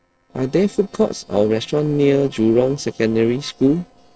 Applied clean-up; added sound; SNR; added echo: neural separator model SepFormer DNS4.